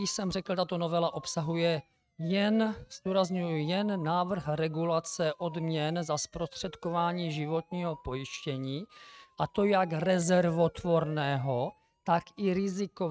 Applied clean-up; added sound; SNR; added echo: neural mask model RNNoise.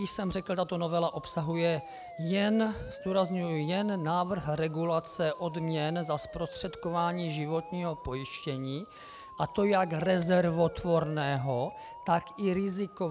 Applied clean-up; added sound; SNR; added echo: none; Siren; 16 dB; none.